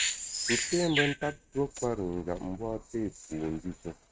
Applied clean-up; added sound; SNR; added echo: neural mask model RNNoise.